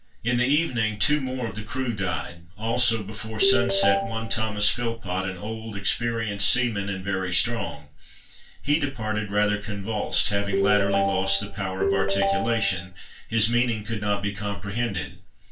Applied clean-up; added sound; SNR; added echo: none; Ringtone; 2 dB; reverberation time 0.2 s.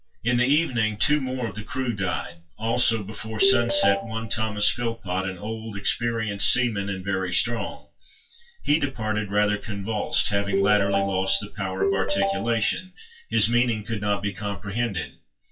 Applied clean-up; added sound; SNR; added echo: classical method WPE with log-MMSE.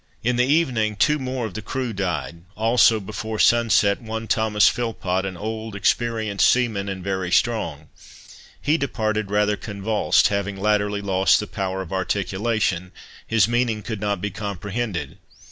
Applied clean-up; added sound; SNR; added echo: none; none; none; none.